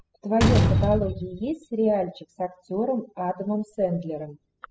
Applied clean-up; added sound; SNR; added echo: classical method spectral subtraction.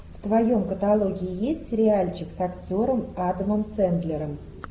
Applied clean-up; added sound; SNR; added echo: none; none; none; none.